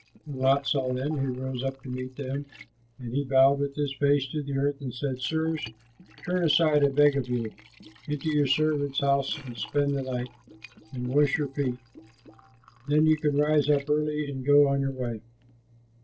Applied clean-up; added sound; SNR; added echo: neural separator model SepFormer DNS4.